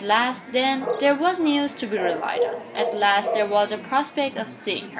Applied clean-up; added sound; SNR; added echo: none; Bark / Chatter / Chirp, tweet / Livestock, farm animals, working animals; 7 dB; none.